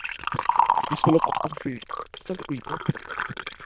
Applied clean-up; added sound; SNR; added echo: neural diffusion model UNIVERSE++.